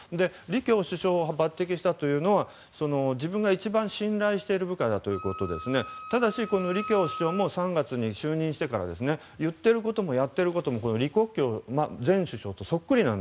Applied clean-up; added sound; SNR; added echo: none; Wind instrument, woodwind instrument; 12 dB; none.